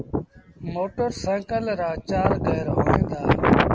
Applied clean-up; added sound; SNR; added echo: none; none; none; none.